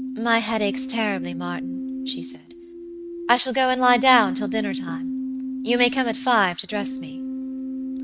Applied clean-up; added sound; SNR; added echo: neural mask model RNNoise.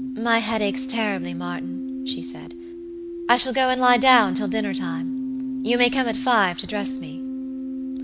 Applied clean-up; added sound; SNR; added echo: none; Keyboard (musical); 5 dB; none.